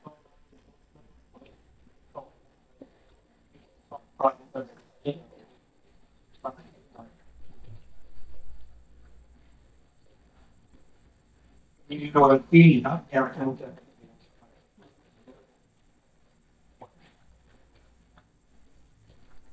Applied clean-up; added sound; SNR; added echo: neural mask model DeepFilterNet 3.